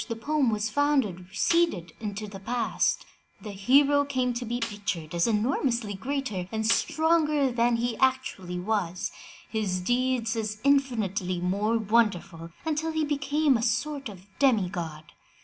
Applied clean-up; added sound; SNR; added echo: none; Snare drum; 15 dB; none.